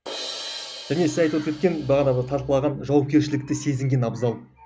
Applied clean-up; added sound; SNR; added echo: none; Crash cymbal; 14 dB; none.